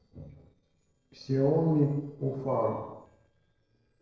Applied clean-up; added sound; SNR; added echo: neural separator model SepFormer DNS4.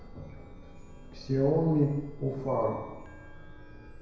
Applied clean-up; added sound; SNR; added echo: none; Chime; 14 dB; reverberation time 1.0 s.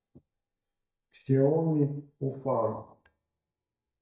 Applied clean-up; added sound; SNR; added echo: neural mask model DeepFilterNet 3.